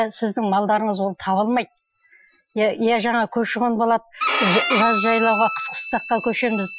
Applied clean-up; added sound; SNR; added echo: classical method Wiener filter.